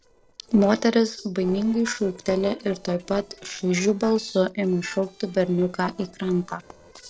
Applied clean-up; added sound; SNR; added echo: neural separator model SepFormer DNS4.